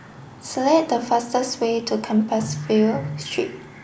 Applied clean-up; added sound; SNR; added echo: none; none; none; none.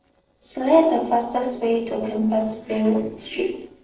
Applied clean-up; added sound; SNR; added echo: neural separator model SepFormer DNS4.